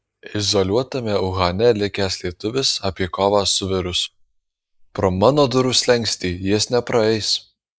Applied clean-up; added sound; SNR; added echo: neural mask model Resemble Enhance denoiser.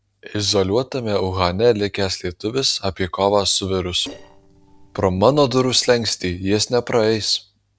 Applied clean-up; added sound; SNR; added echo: neural separator model SepFormer DNS4.